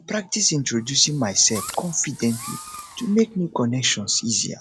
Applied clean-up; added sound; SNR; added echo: none; Fireworks; 13 dB; none.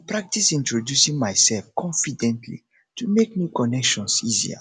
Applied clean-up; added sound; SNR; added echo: none; none; none; none.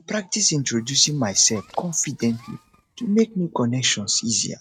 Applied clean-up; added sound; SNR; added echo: neural mask model RNNoise.